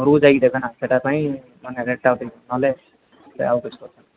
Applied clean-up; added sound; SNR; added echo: none; none; none; none.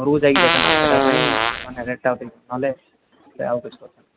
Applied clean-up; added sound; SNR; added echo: none; Fart; -4 dB; none.